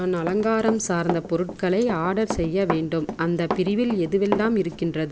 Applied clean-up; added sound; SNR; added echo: none; Run; 10 dB; none.